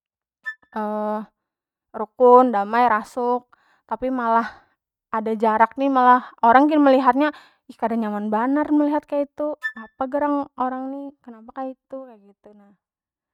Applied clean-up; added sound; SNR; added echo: neural mask model RNNoise.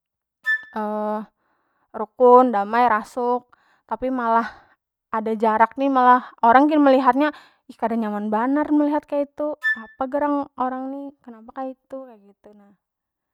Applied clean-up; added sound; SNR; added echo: none; Wind instrument, woodwind instrument; 7 dB; none.